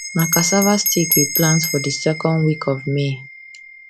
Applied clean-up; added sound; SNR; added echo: none; Bell; 4 dB; none.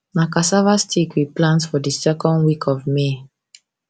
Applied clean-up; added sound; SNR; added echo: none; none; none; none.